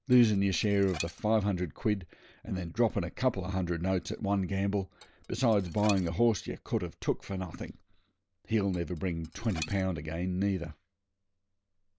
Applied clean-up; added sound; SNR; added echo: none; Dishes, pots, and pans; 16 dB; none.